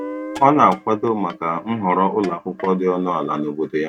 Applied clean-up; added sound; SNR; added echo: neural mask model RNNoise.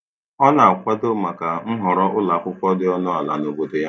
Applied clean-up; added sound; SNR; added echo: none; none; none; none.